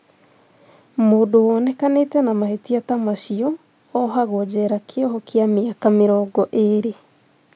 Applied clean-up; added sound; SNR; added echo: none; none; none; none.